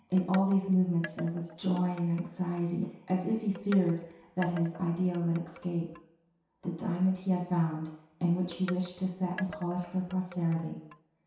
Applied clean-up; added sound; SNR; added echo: none; Wind chime; 17 dB; reverberation time 0.7 s.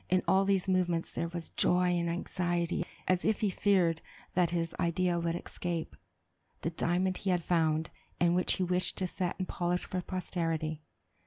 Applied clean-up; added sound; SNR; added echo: none; none; none; none.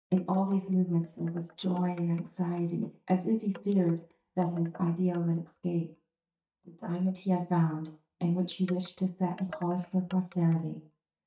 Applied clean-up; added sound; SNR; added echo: neural mask model DeepFilterNet 3.